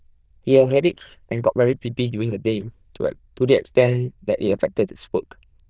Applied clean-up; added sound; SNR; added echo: neural diffusion model UNIVERSE++.